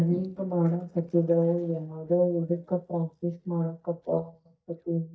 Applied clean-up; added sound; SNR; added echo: neural mask model DeepFilterNet 3.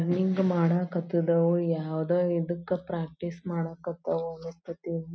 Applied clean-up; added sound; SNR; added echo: none; none; none; none.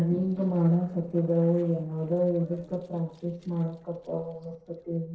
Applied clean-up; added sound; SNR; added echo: neural separator model SepFormer DNS4.